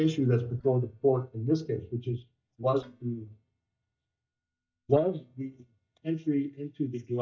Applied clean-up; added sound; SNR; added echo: neural mask model DeepFilterNet 3.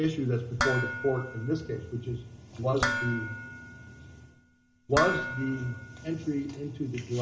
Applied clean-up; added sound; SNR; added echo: none; Dishes, pots, and pans; 4 dB; reverberation time 2.3 s.